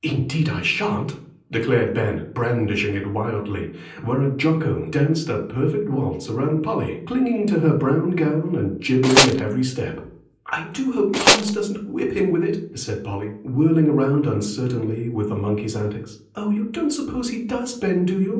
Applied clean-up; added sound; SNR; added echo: none; Tools; -4 dB; reverberation time 0.6 s.